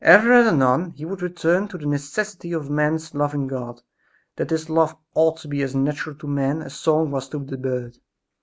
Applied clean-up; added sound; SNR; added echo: none; none; none; none.